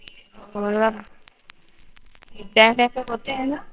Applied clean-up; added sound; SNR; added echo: neural separator model SepFormer WHAMR!.